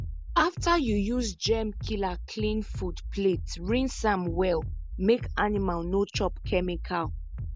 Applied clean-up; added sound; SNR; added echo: none; Bass drum; 7 dB; none.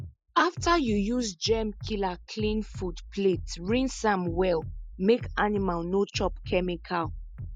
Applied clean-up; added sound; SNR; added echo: classical method Wiener filter.